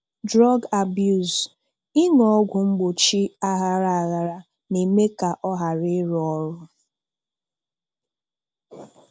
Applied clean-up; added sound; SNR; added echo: none; none; none; none.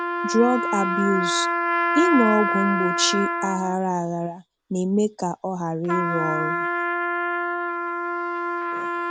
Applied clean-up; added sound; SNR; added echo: none; Trumpet; 1 dB; none.